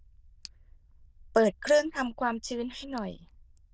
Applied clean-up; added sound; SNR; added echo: neural diffusion model UNIVERSE++.